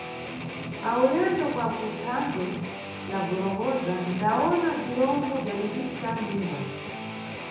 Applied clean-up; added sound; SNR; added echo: none; Guitar; 7 dB; reverberation time 0.9 s.